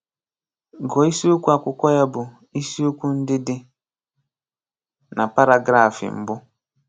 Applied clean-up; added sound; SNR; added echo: none; none; none; none.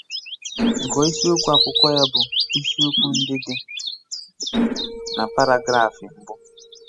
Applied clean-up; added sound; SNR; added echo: classical method spectral subtraction.